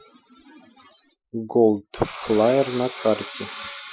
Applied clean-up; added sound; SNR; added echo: classical method Wiener filter.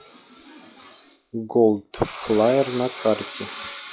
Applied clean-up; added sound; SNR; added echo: classical method log-MMSE.